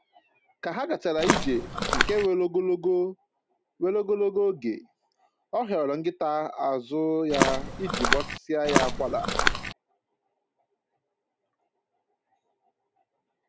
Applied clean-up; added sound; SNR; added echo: none; Walk, footsteps; -3 dB; none.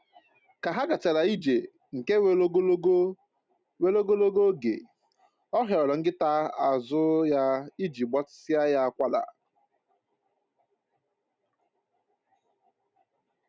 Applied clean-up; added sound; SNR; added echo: none; none; none; none.